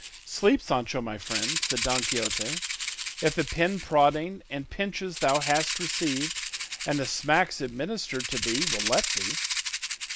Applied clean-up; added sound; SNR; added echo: none; Rattle (instrument); 4 dB; none.